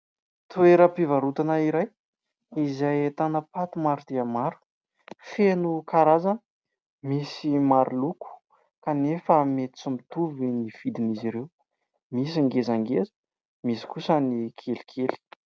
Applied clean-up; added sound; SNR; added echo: none; none; none; none.